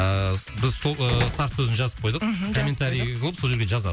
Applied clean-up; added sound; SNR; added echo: none; Slam; 11 dB; none.